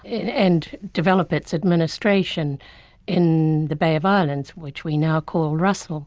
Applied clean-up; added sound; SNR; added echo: none; none; none; none.